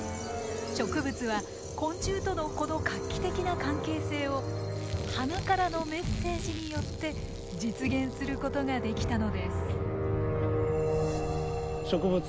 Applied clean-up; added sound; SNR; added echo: none; Whoosh, swoosh, swish; 18 dB; none.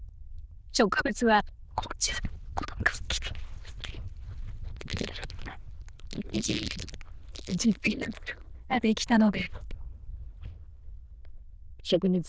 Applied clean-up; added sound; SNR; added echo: neural diffusion model UNIVERSE++.